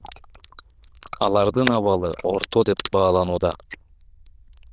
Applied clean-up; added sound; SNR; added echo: neural diffusion model UNIVERSE++.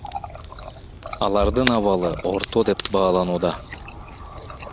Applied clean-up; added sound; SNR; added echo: none; Water tap, faucet + Crackle; 9 dB; none.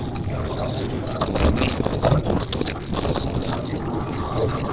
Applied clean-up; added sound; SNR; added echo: neural separator model SepFormer DNS4.